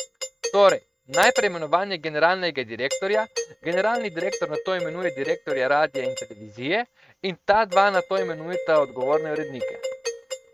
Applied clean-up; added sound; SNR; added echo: neural mask model RNNoise.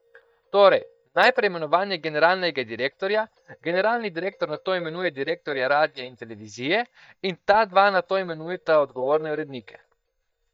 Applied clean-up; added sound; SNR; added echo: neural mask model DeepFilterNet 3.